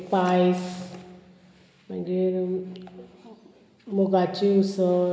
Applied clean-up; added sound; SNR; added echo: none; none; none; none.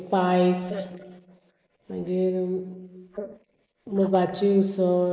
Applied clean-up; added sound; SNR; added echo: neural mask model Resemble Enhance denoiser.